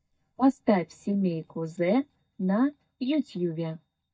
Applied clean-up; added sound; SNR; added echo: neural mask model DeepFilterNet 3.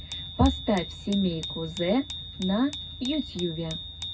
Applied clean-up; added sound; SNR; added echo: none; Bicycle bell; 10 dB; reverberation time 0.3 s.